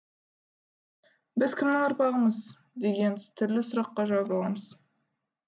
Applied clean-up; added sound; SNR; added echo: none; none; none; none.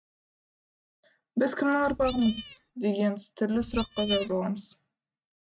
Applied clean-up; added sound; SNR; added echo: neural mask model RNNoise.